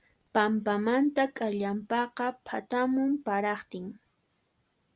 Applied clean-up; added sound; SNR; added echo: none; none; none; none.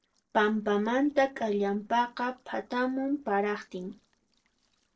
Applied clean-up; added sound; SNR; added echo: neural separator model SepFormer DNS4.